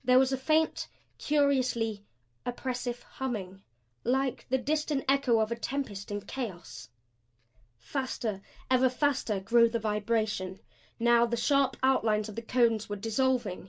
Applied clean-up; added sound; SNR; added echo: none; none; none; none.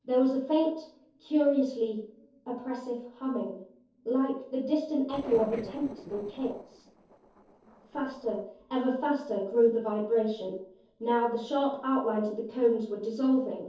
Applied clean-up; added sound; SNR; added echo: neural separator model SepFormer DNS4.